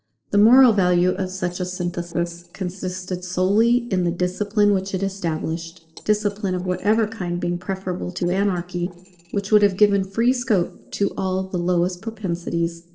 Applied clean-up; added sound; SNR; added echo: neural separator model SepFormer DNS4.